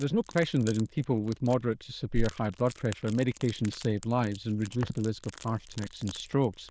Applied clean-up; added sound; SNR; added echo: neural diffusion model UNIVERSE++.